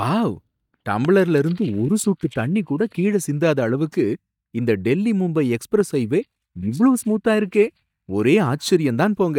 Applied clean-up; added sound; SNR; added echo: neural mask model DeepFilterNet 3.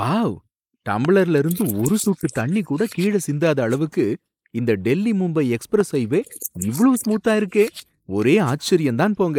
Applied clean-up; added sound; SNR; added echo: neural mask model Resemble Enhance denoiser.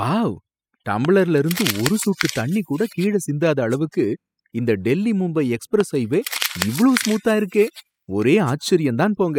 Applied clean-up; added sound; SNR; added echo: classical method spectral subtraction.